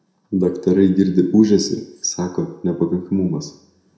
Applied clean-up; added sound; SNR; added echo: none; none; none; reverberation time 0.5 s.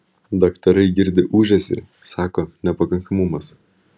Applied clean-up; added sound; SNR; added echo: none; none; none; none.